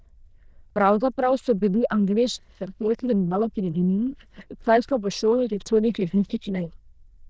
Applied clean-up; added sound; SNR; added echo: neural diffusion model UNIVERSE++.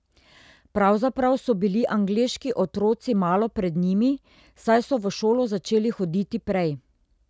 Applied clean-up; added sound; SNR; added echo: none; none; none; none.